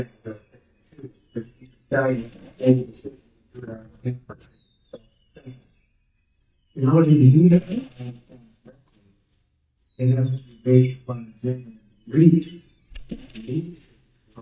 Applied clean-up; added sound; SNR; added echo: neural mask model DeepFilterNet 3.